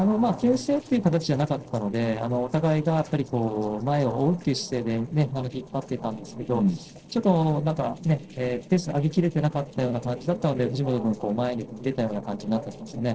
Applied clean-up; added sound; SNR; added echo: neural separator model SepFormer DNS4.